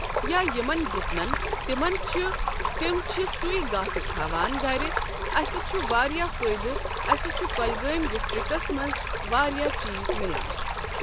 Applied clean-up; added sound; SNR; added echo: none; Stream; -1 dB; none.